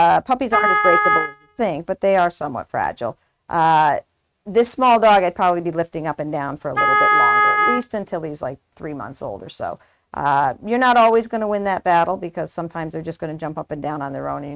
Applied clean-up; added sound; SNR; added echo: neural mask model RNNoise.